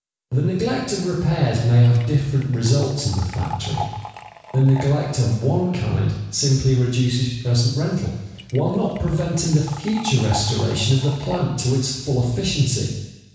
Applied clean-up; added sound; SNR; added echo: none; Liquid; 15 dB; reverberation time 1.1 s.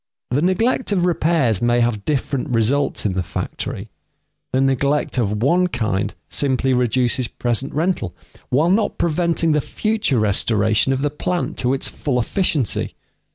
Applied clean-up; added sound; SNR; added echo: none; none; none; none.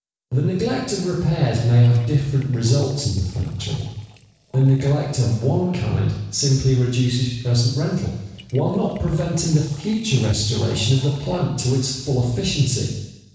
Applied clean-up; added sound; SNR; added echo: neural separator model SepFormer DNS4.